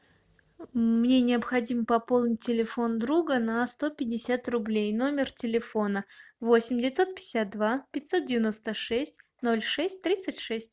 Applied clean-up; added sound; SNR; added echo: none; none; none; none.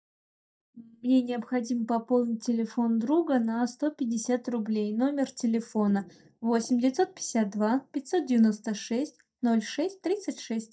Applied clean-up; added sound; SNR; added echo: neural mask model DeepFilterNet 3.